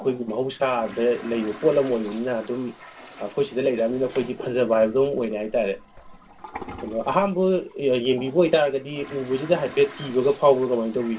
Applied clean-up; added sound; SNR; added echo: none; Toilet flush; 18 dB; reverberation time 0.2 s.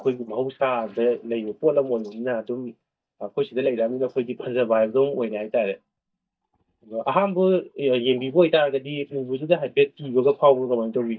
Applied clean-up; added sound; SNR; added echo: neural mask model DeepFilterNet 3.